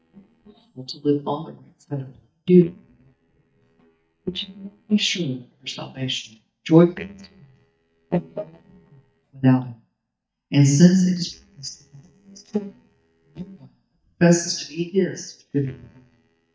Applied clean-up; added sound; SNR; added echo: neural mask model DeepFilterNet 3.